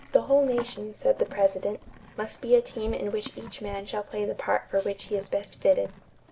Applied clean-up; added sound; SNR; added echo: none; Livestock, farm animals, working animals; 18 dB; none.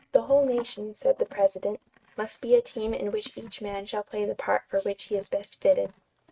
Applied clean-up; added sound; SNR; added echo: neural mask model RNNoise.